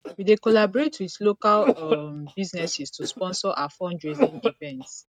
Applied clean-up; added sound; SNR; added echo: neural mask model RNNoise.